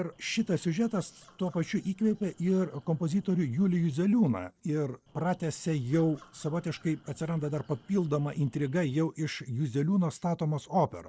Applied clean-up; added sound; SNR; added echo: neural separator model SepFormer DNS4.